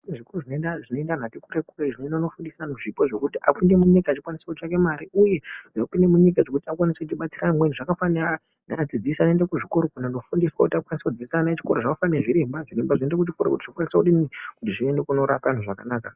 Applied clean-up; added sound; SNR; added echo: none; none; none; none.